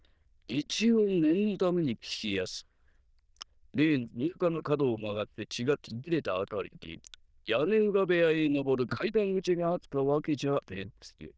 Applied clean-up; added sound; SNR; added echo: neural diffusion model UNIVERSE++.